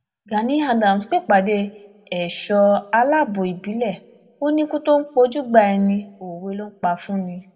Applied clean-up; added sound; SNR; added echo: none; none; none; reverberation time 0.3 s.